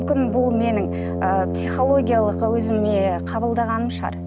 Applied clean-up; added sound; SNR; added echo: none; Brass instrument; 4 dB; none.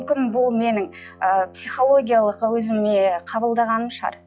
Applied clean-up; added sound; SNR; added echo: classical method log-MMSE.